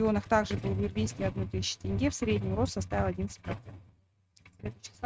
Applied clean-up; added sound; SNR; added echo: neural mask model RNNoise.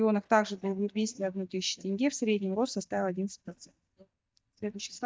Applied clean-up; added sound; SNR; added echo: neural mask model DeepFilterNet 3.